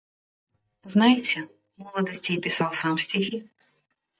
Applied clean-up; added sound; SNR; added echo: neural mask model DeepFilterNet 3.